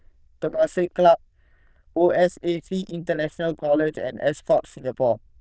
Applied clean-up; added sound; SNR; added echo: neural diffusion model UNIVERSE++.